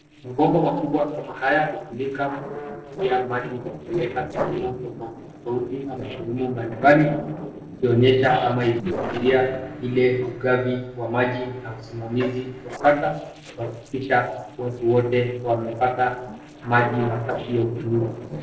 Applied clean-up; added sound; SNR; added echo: neural separator model SepFormer DNS4.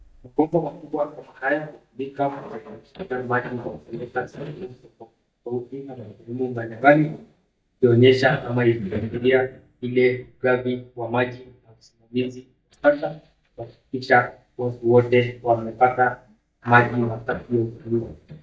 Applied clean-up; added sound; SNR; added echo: neural mask model DeepFilterNet 3.